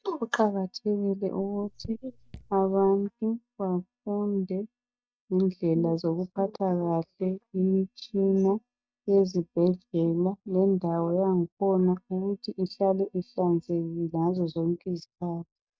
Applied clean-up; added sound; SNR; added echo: neural mask model DeepFilterNet 3.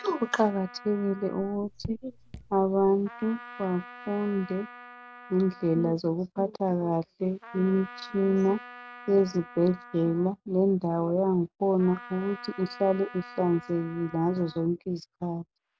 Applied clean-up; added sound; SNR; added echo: none; Raindrop / Drip + Trumpet; 19 dB; none.